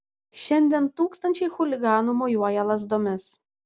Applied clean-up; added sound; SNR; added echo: none; none; none; none.